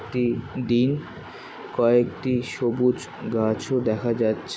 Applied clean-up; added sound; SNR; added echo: none; none; none; none.